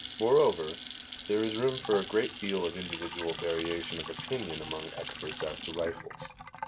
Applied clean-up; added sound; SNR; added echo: none; Sink (filling or washing) / Water tap, faucet / Splash, splatter; 4 dB; none.